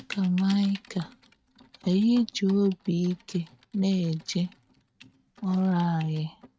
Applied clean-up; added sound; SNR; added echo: neural mask model RNNoise.